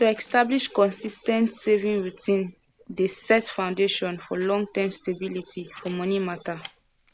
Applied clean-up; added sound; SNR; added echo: neural separator model SepFormer DNS4.